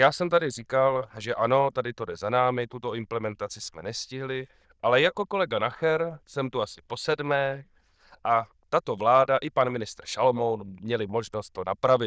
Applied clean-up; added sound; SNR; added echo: neural diffusion model UNIVERSE++.